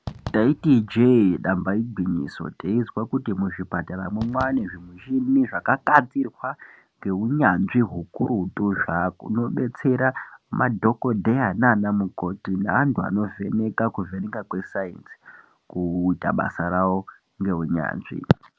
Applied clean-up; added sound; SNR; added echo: none; Fireworks; 17 dB; none.